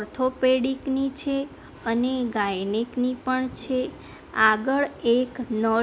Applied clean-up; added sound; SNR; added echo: none; none; none; none.